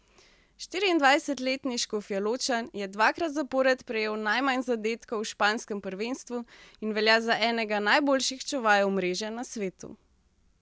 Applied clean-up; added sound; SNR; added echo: none; none; none; none.